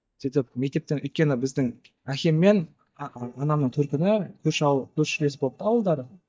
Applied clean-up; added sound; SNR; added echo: neural mask model DeepFilterNet 3.